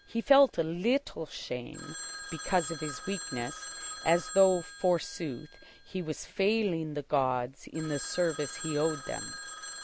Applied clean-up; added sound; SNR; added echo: none; Telephone; 12 dB; none.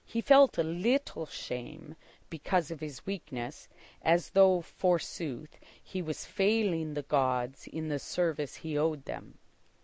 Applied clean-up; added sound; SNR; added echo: none; none; none; none.